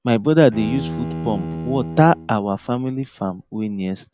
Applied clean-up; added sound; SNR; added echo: none; Bowed string instrument; 10 dB; none.